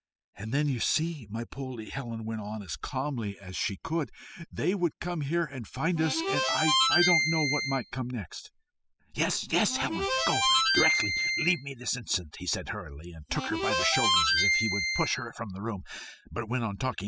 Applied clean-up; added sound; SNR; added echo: classical method spectral subtraction.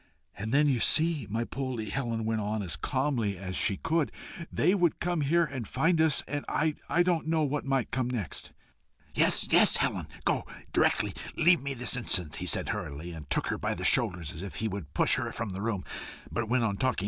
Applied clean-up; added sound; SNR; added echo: none; none; none; none.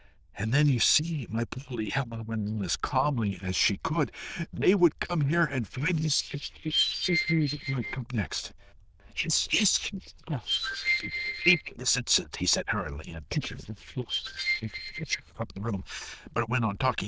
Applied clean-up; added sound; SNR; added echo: neural diffusion model UNIVERSE++.